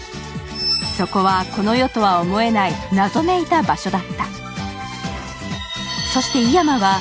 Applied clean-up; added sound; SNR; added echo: none; Explosion; 19 dB; none.